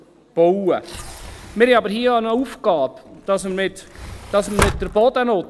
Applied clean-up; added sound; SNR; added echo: none; Sliding door; 11 dB; none.